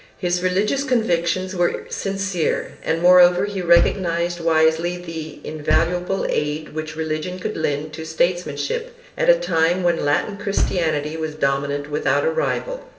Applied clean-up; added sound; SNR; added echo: none; Bass drum; 4 dB; reverberation time 1.3 s.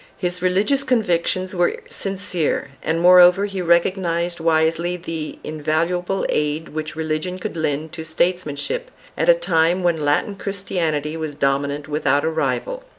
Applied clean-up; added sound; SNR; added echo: none; none; none; none.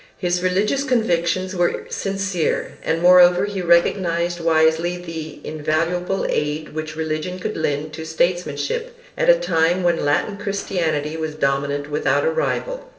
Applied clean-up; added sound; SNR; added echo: neural separator model SepFormer DNS4.